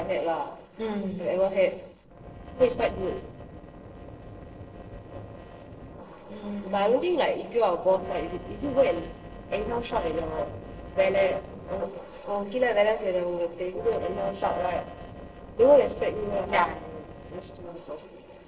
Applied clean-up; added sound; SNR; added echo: neural separator model SepFormer DNS4.